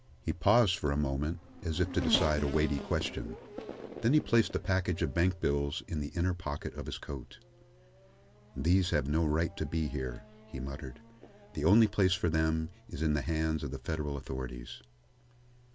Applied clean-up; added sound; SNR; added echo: none; Race car, auto racing / Accelerating, revving, vroom; 15 dB; none.